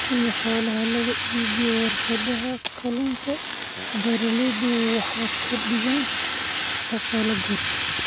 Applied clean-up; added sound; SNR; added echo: none; Fire; 0 dB; none.